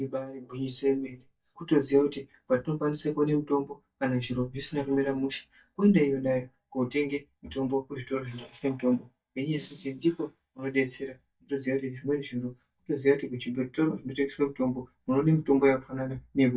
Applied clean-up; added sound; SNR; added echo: neural mask model DeepFilterNet 3.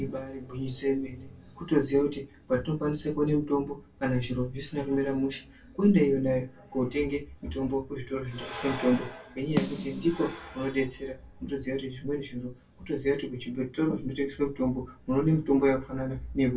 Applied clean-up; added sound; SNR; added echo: none; Snare drum; 8 dB; reverberation time 0.2 s.